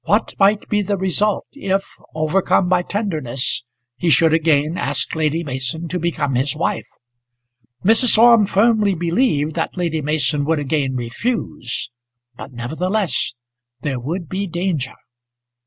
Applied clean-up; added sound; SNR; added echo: none; none; none; none.